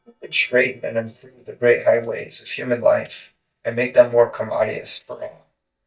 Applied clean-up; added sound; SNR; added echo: neural mask model DeepFilterNet 3.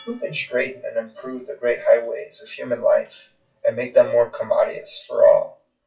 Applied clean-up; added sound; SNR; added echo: classical method WPE with log-MMSE.